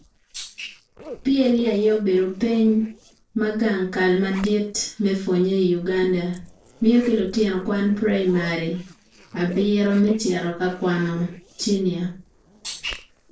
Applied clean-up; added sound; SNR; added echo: neural separator model SepFormer DNS4.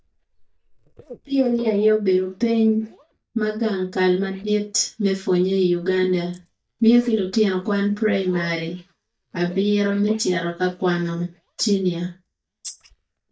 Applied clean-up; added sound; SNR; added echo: neural mask model DeepFilterNet 3.